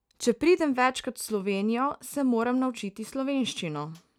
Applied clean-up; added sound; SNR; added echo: none; none; none; none.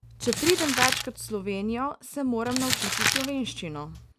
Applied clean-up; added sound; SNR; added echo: none; Crumpling, crinkling; 1 dB; none.